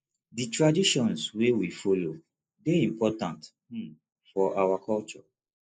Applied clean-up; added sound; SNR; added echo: neural mask model Resemble Enhance denoiser.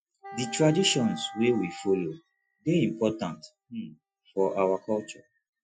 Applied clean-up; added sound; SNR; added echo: classical method Wiener filter.